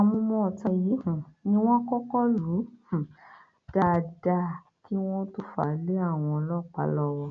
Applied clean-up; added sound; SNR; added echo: none; none; none; none.